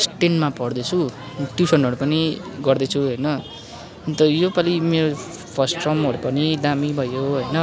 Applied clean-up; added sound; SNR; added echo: none; none; none; none.